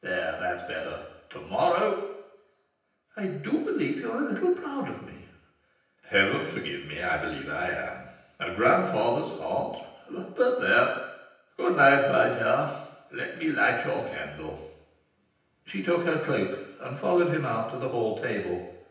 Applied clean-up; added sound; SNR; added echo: none; none; none; reverberation time 0.9 s.